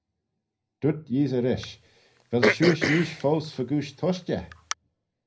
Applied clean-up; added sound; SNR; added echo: none; Cough; 2 dB; reverberation time 0.5 s.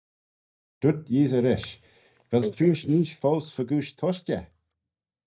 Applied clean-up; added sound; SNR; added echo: neural mask model DeepFilterNet 3.